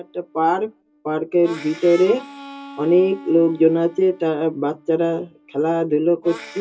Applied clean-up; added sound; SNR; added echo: none; Harmonica; 19 dB; reverberation time 0.2 s.